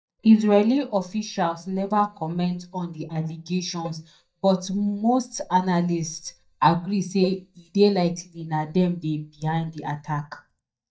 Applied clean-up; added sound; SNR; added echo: neural mask model DeepFilterNet 3.